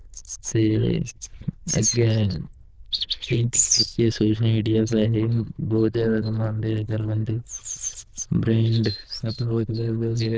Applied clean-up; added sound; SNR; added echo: neural diffusion model UNIVERSE++.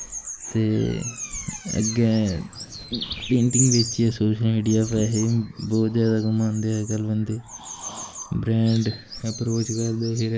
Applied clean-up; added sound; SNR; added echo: none; Bird vocalization, bird call, bird song; 11 dB; none.